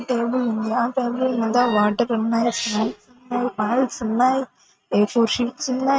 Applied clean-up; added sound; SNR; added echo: neural mask model RNNoise.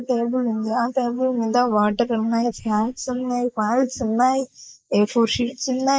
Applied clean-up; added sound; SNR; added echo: neural mask model Resemble Enhance denoiser.